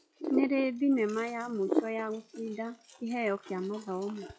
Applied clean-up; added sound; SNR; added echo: classical method log-MMSE.